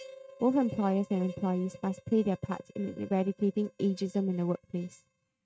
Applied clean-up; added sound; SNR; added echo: neural mask model RNNoise.